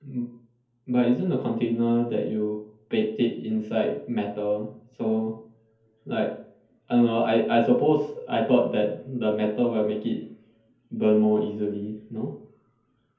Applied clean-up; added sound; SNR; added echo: none; none; none; reverberation time 0.5 s.